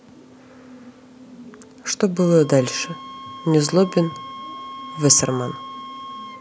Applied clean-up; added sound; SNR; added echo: none; Wind instrument, woodwind instrument; 15 dB; none.